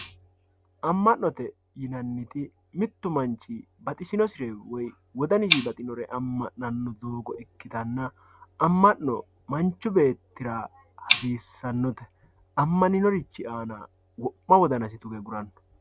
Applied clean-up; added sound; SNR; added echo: none; Tick; 11 dB; none.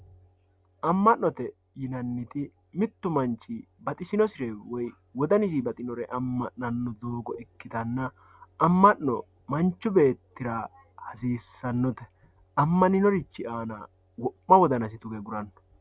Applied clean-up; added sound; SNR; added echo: none; none; none; none.